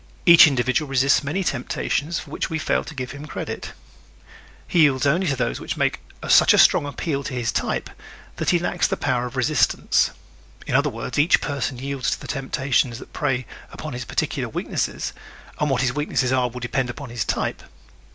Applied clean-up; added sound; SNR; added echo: none; none; none; none.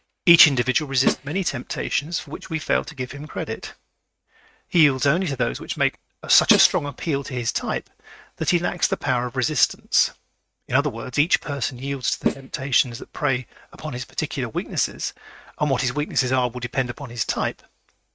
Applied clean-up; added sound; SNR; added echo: neural mask model RNNoise.